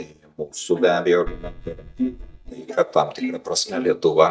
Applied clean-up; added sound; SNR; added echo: neural mask model DeepFilterNet 3.